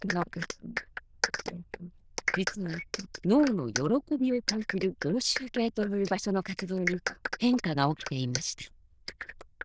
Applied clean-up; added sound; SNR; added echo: neural diffusion model UNIVERSE++.